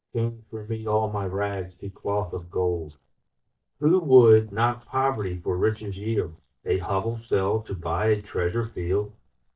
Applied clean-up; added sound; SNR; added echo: neural mask model DeepFilterNet 3.